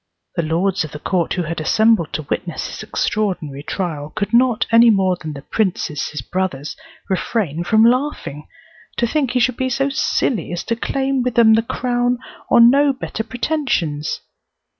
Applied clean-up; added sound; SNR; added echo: none; none; none; none.